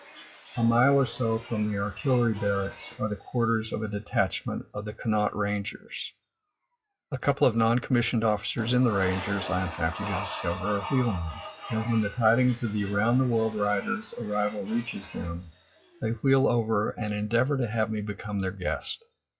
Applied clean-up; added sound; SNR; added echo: classical method WPE with log-MMSE.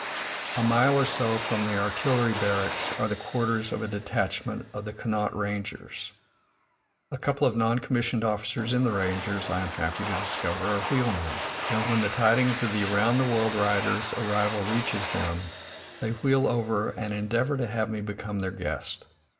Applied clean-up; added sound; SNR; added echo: none; Domestic sounds, home sounds; 8 dB; reverberation time 0.4 s.